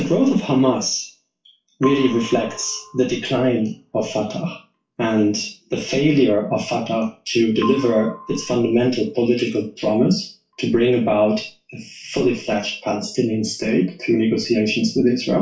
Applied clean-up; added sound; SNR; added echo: classical method WPE with log-MMSE.